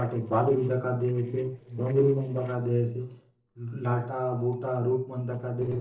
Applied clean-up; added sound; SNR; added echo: neural separator model SepFormer DNS4.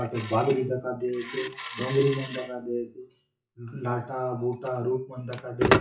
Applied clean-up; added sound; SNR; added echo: classical method WPE with log-MMSE.